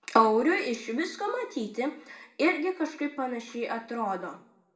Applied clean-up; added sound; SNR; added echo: none; none; none; reverberation time 0.5 s.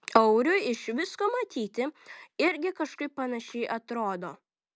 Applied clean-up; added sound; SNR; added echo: none; none; none; none.